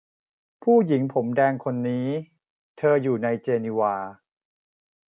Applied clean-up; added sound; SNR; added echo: none; none; none; none.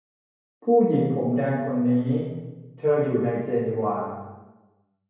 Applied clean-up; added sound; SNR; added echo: none; none; none; reverberation time 1.0 s.